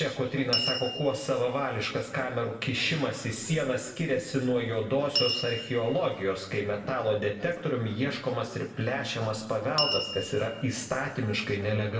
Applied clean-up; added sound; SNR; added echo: none; Door / Bell; 9 dB; reverberation time 0.9 s.